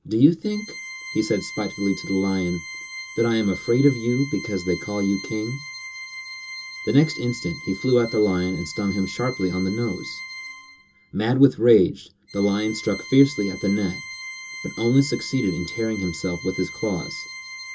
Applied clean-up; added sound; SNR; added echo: none; Organ; 13 dB; reverberation time 0.2 s.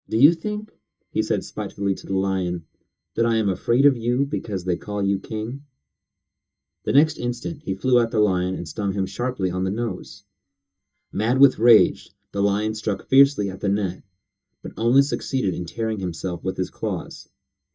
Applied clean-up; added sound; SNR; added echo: neural mask model DeepFilterNet 3.